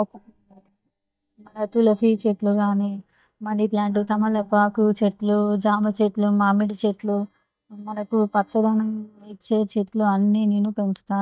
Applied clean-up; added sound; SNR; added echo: neural mask model DeepFilterNet 3.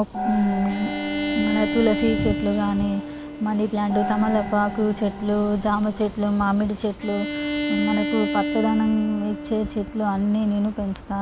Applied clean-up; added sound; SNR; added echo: none; Gong + Bowed string instrument; 6 dB; none.